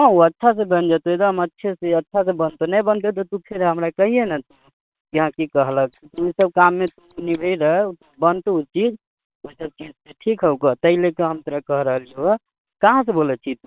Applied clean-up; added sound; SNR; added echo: neural separator model SepFormer WHAM!.